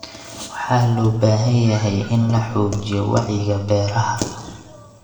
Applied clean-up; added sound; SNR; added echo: none; none; none; reverberation time 1.6 s.